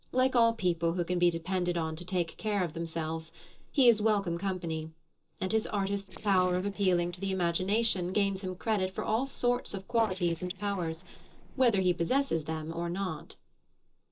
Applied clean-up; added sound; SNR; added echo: neural separator model SepFormer DNS4.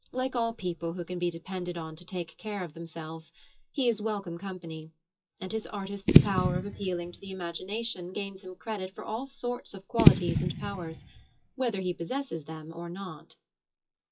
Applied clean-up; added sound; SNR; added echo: classical method WPE with log-MMSE.